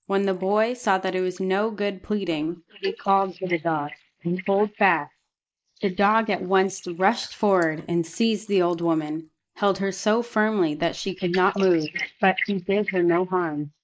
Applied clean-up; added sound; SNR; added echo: neural mask model Resemble Enhance denoiser.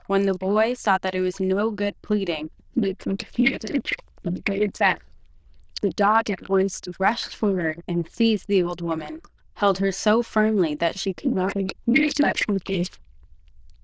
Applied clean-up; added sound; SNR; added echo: neural diffusion model UNIVERSE++.